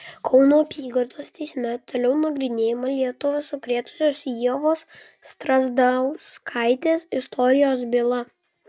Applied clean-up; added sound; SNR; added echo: none; none; none; none.